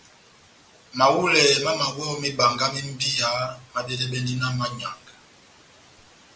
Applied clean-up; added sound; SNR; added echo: none; none; none; none.